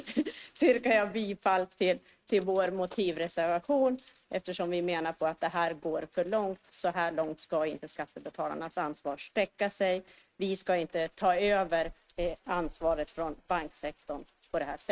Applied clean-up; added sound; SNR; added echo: neural mask model RNNoise.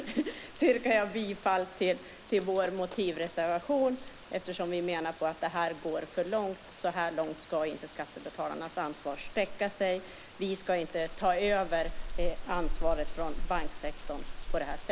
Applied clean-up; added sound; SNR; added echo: none; Rain; 5 dB; none.